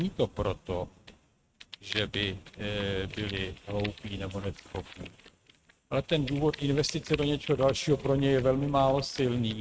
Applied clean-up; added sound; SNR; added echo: neural mask model RNNoise.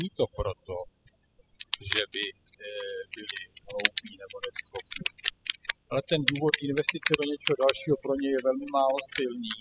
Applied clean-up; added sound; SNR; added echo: classical method spectral subtraction.